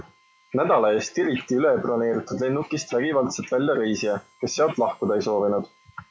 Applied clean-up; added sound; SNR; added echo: classical method log-MMSE.